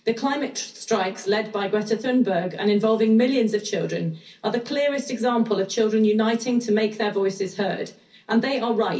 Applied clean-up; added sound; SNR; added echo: none; none; none; reverberation time 0.3 s.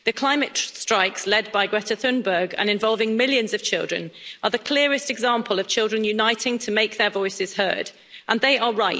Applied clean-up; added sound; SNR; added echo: none; none; none; none.